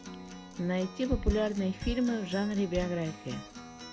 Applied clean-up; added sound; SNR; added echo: none; Acoustic guitar; 12 dB; none.